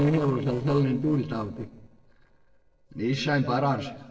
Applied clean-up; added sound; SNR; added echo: neural separator model SepFormer DNS4.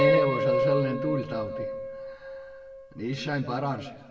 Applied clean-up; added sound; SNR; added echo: none; Piano; -2 dB; reverberation time 1.0 s.